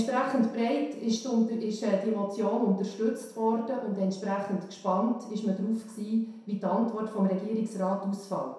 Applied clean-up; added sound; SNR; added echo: none; none; none; reverberation time 0.7 s.